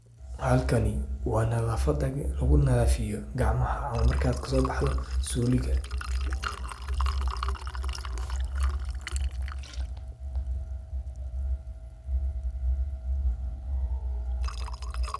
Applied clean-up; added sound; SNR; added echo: none; Liquid; 17 dB; none.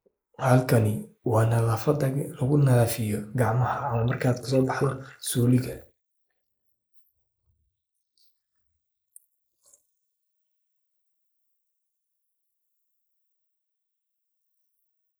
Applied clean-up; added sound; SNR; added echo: neural mask model Resemble Enhance denoiser.